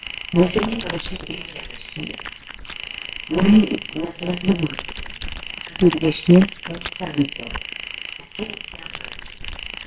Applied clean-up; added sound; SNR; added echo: neural separator model SepFormer WHAMR!.